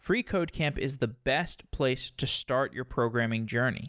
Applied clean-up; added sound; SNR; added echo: none; none; none; none.